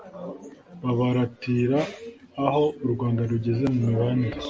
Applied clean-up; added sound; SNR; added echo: none; none; none; none.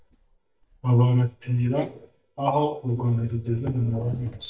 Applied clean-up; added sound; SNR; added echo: neural mask model DeepFilterNet 3.